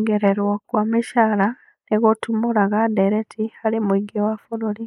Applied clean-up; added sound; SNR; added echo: neural mask model Resemble Enhance denoiser.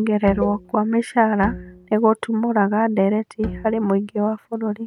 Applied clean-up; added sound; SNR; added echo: none; Cowbell + Bowed string instrument; 13 dB; none.